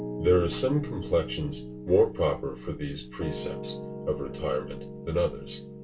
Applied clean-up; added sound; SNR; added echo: none; Piano; 9 dB; reverberation time 0.2 s.